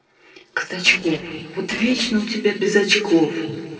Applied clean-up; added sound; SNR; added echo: neural separator model SepFormer DNS4.